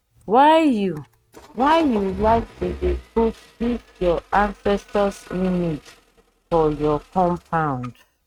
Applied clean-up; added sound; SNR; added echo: neural mask model RNNoise.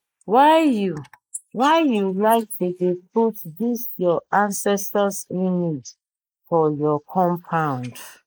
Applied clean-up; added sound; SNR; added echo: neural mask model Resemble Enhance denoiser.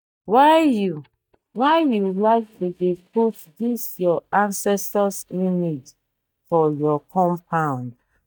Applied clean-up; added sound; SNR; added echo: neural mask model DeepFilterNet 3.